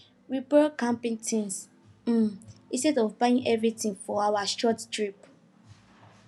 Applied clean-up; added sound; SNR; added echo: none; none; none; none.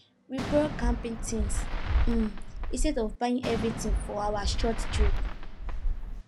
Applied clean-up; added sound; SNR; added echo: none; Fireworks; -4 dB; none.